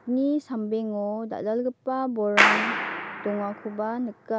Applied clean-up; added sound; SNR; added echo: none; Clapping; 1 dB; none.